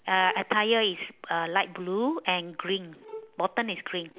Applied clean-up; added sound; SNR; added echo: none; Bowed string instrument; 19 dB; none.